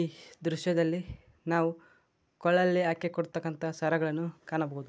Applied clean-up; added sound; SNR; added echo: none; none; none; none.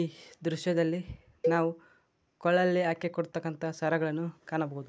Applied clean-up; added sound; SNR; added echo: none; Cowbell; 6 dB; none.